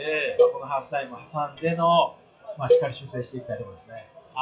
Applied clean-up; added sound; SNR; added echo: classical method WPE with log-MMSE.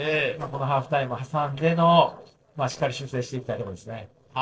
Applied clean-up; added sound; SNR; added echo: neural separator model SepFormer DNS4.